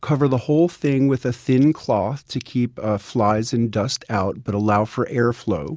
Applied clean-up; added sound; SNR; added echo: none; none; none; none.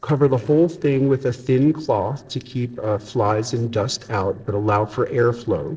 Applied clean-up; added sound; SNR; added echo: neural separator model SepFormer DNS4.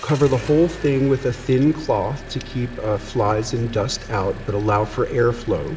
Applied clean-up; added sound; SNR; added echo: none; Engine; 14 dB; reverberation time 1.7 s.